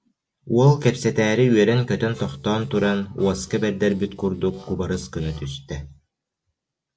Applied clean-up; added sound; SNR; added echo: neural separator model SepFormer DNS4.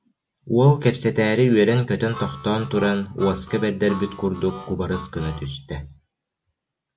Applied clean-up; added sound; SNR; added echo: none; Harmonica; 16 dB; none.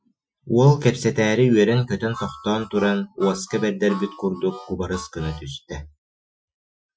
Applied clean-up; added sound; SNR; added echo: classical method Wiener filter.